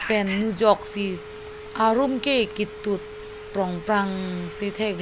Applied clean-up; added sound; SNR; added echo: none; Telephone; 13 dB; none.